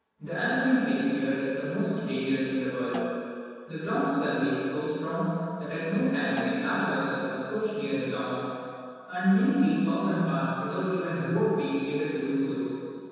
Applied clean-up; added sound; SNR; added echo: none; Snare drum; 13 dB; reverberation time 2.1 s.